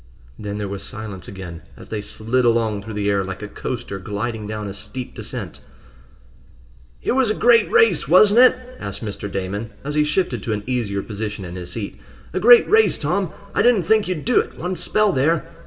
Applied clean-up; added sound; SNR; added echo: none; none; none; reverberation time 1.5 s.